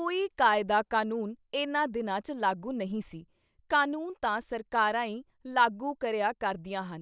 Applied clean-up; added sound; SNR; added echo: none; none; none; none.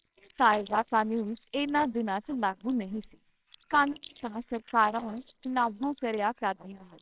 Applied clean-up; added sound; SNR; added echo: neural separator model SepFormer WHAMR!.